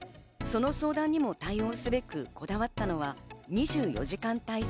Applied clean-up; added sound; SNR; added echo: none; none; none; none.